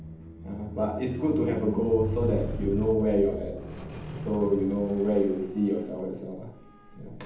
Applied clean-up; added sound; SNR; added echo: none; Squeak; 9 dB; reverberation time 0.8 s.